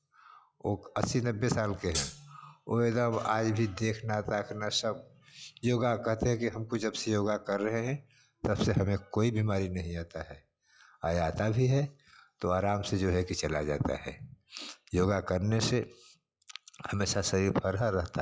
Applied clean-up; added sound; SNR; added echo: classical method log-MMSE.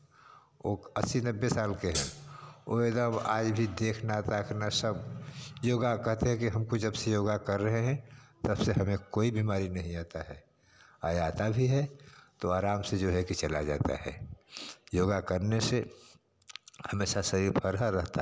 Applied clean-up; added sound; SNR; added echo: none; Hi-hat; 6 dB; none.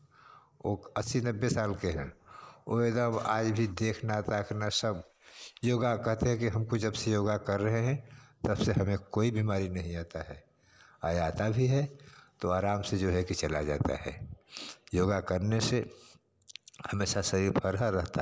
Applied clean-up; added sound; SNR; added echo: neural mask model Resemble Enhance denoiser.